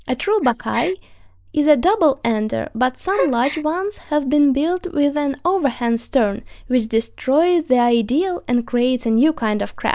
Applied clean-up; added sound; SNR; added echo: neural mask model Resemble Enhance denoiser.